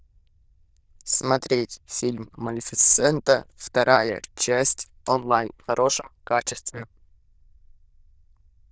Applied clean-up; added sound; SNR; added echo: neural diffusion model UNIVERSE++.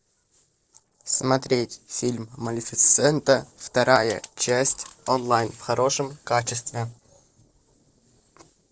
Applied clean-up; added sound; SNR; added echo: neural separator model SepFormer DNS4.